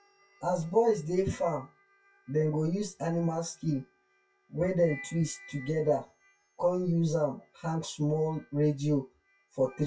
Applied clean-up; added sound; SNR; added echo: classical method WPE with log-MMSE.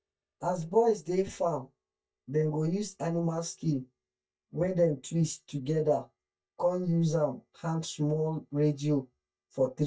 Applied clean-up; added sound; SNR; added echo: neural mask model DeepFilterNet 3.